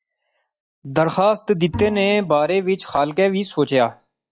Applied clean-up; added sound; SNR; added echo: classical method log-MMSE.